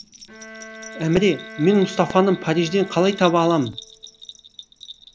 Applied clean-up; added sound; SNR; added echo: none; Bowed string instrument + Bell; 17 dB; none.